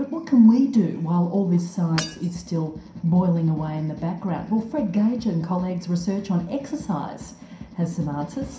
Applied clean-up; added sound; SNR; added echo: none; Shatter / Hammer; 14 dB; reverberation time 0.5 s.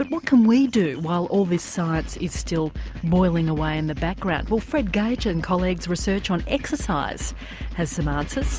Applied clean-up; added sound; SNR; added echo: none; none; none; none.